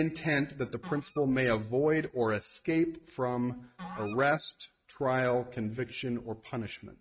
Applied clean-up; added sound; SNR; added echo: neural mask model RNNoise.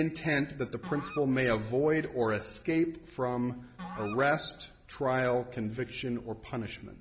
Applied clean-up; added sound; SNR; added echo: none; Musical instrument; 18 dB; none.